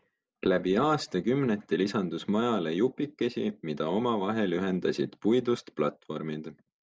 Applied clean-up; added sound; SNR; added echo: none; none; none; none.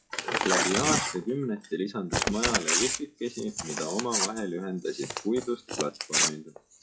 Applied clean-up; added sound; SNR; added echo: classical method log-MMSE.